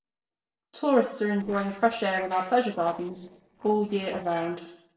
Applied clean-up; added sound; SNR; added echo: neural separator model SepFormer DNS4.